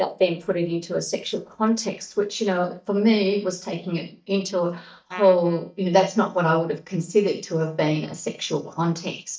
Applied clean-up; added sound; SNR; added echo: neural mask model DeepFilterNet 3.